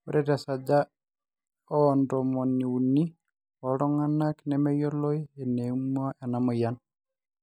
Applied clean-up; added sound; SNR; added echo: none; none; none; none.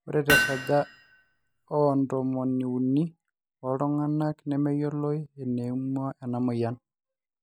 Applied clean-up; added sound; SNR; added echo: none; Hammer; 1 dB; none.